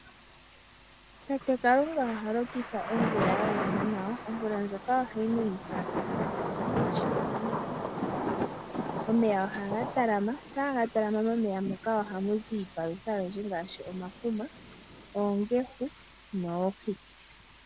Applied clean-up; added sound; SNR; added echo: none; Thunder / Rain; 4 dB; none.